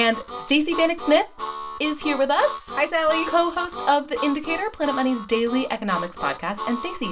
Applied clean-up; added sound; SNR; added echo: none; Harmonica; 10 dB; reverberation time 0.2 s.